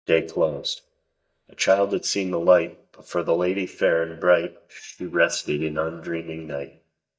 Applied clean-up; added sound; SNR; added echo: neural mask model DeepFilterNet 3.